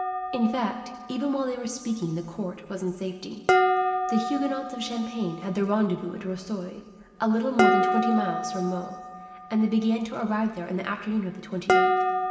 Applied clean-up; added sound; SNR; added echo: none; Dishes, pots, and pans; 0 dB; reverberation time 1.7 s.